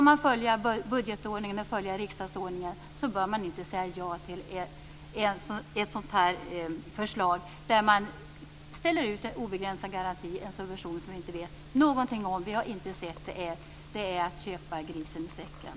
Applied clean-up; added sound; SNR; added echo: none; none; none; none.